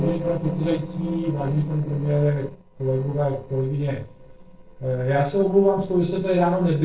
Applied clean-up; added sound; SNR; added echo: neural separator model SepFormer DNS4.